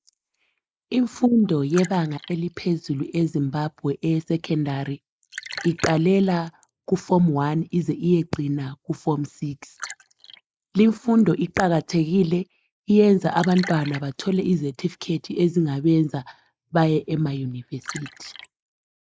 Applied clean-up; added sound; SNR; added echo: neural mask model Resemble Enhance denoiser.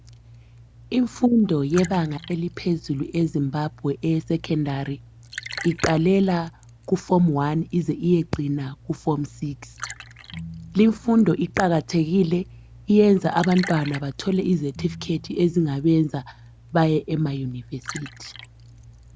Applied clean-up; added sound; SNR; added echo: none; Piano + Liquid; 18 dB; none.